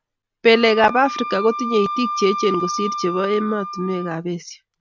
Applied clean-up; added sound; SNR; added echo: none; Wind instrument, woodwind instrument; 8 dB; none.